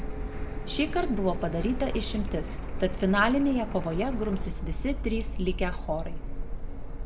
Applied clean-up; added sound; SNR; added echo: none; Printer; 2 dB; reverberation time 0.5 s.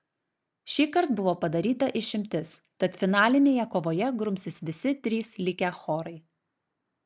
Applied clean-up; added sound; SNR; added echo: none; none; none; none.